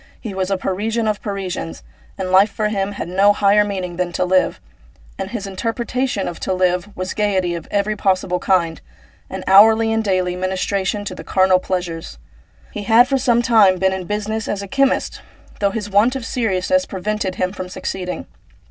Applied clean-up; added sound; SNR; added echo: none; none; none; none.